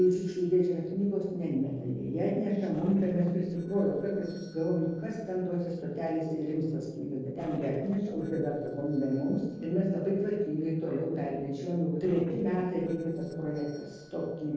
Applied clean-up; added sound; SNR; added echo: neural separator model SepFormer DNS4.